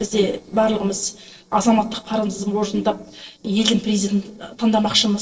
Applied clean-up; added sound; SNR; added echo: neural separator model SepFormer DNS4.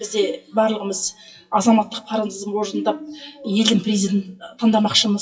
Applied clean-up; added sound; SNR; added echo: classical method WPE with log-MMSE.